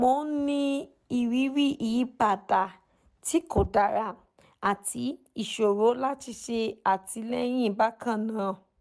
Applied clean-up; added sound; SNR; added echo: none; none; none; none.